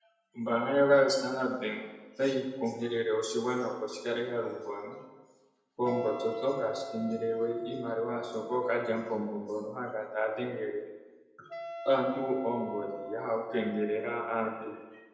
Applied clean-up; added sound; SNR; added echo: none; Wind instrument, woodwind instrument; 12 dB; reverberation time 0.9 s.